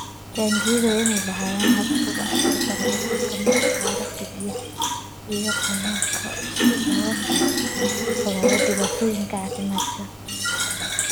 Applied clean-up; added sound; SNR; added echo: none; Fill (with liquid); -4 dB; none.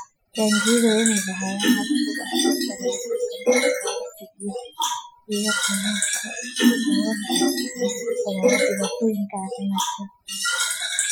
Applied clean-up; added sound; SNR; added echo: classical method Wiener filter.